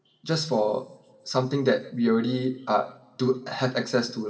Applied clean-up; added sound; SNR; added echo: none; none; none; reverberation time 1.0 s.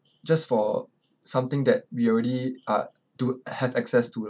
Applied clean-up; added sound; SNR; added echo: none; none; none; none.